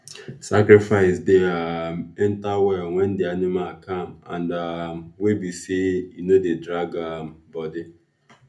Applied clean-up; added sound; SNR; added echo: none; none; none; reverberation time 0.3 s.